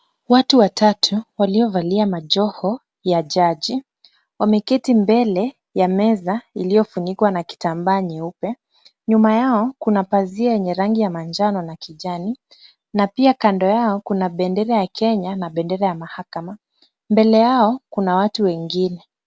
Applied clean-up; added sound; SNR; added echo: none; none; none; none.